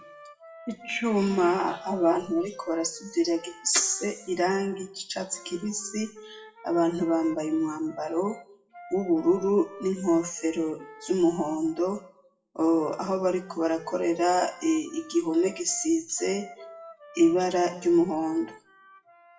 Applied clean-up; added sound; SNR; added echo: classical method WPE with log-MMSE.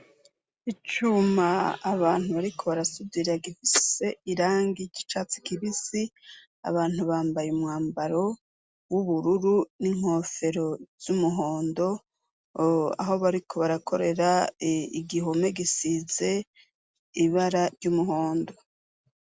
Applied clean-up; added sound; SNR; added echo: none; none; none; none.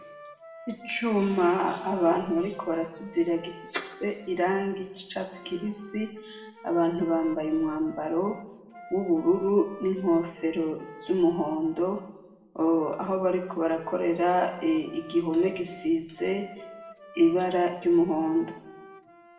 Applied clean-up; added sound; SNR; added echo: none; Wind instrument, woodwind instrument; 20 dB; reverberation time 0.9 s.